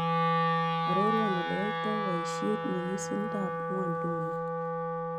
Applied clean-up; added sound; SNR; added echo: none; Wind instrument, woodwind instrument; -4 dB; none.